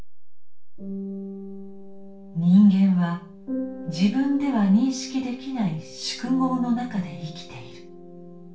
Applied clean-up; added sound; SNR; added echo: none; none; none; reverberation time 0.3 s.